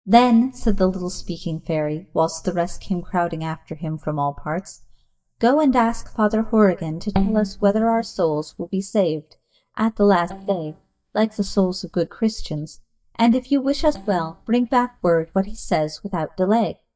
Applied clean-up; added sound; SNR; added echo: neural mask model DeepFilterNet 3.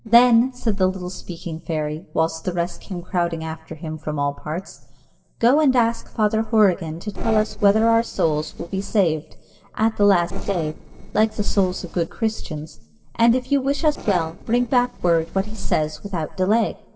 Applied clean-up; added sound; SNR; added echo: neural separator model SepFormer DNS4.